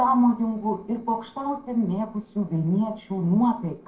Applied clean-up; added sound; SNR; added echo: neural separator model SepFormer DNS4.